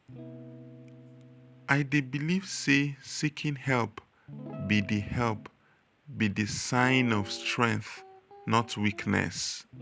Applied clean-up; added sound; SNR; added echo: none; Guitar; 18 dB; none.